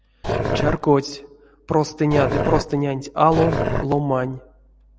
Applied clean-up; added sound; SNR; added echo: none; Growling; 3 dB; none.